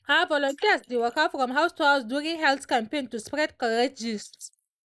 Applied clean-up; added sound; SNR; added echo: neural mask model Resemble Enhance denoiser.